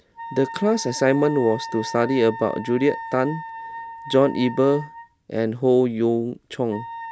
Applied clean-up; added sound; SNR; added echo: none; Wind instrument, woodwind instrument; 13 dB; none.